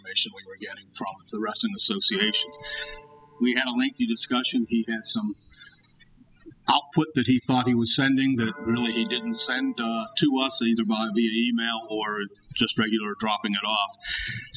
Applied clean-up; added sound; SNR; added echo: classical method spectral subtraction.